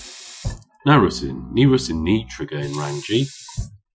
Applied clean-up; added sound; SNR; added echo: classical method Wiener filter.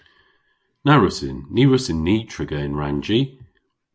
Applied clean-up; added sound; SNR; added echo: none; none; none; none.